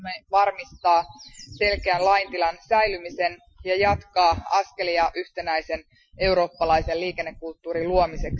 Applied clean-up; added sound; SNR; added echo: classical method Wiener filter.